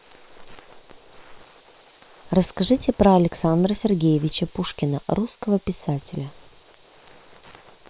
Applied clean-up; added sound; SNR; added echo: neural separator model SepFormer WHAM!.